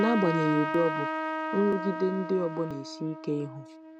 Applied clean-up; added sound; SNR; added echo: none; Trumpet; 5 dB; none.